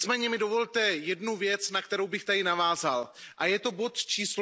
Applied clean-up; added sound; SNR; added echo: none; none; none; none.